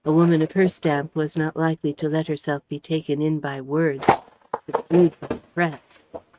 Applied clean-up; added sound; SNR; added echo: neural mask model RNNoise.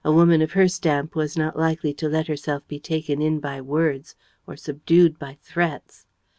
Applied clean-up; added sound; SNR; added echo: none; none; none; none.